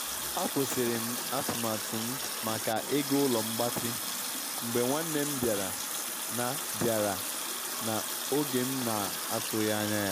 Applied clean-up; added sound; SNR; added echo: none; Water tap, faucet; 2 dB; none.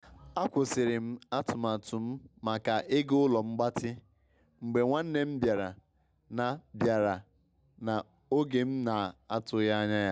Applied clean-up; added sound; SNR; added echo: none; none; none; none.